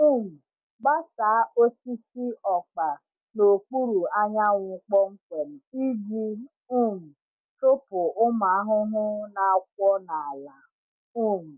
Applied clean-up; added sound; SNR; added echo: none; none; none; none.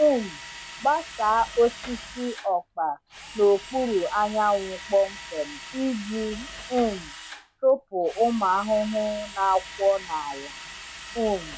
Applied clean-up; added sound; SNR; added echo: none; Drill; 15 dB; none.